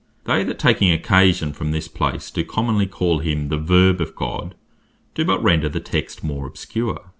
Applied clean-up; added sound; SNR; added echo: none; none; none; none.